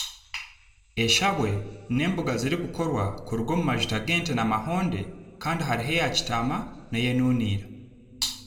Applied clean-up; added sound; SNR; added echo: none; none; none; reverberation time 0.7 s.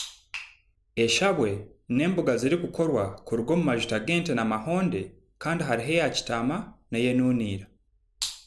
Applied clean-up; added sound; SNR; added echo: none; none; none; none.